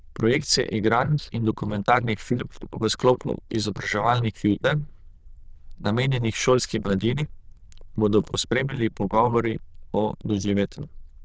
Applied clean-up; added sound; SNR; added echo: neural diffusion model UNIVERSE++.